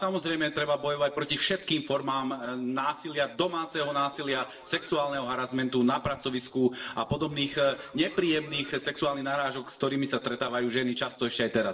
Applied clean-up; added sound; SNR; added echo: neural separator model SepFormer DNS4.